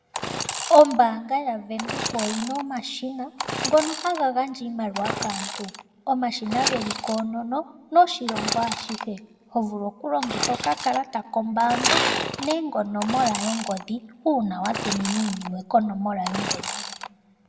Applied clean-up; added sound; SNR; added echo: none; Sawing / Engine; 6 dB; reverberation time 0.8 s.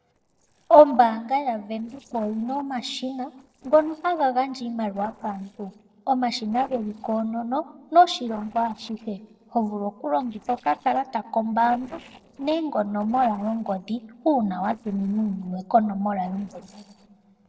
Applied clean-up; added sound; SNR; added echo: neural separator model SepFormer DNS4.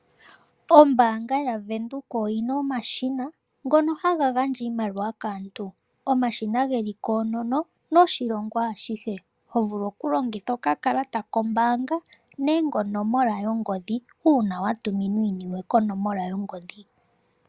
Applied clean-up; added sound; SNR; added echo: none; none; none; none.